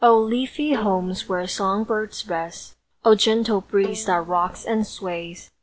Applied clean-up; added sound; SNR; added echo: none; Bowed string instrument; 16 dB; none.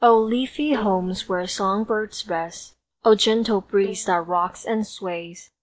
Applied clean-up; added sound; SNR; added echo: neural mask model DeepFilterNet 3.